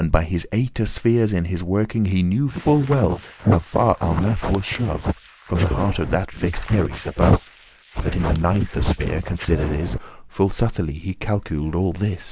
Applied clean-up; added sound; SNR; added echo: neural mask model Resemble Enhance denoiser.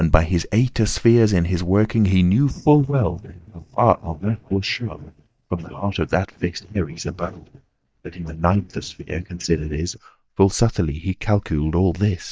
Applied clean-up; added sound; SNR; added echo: neural mask model DeepFilterNet 3.